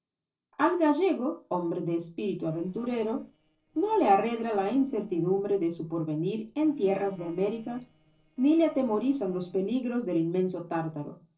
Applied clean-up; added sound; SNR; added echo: neural separator model SepFormer DNS4.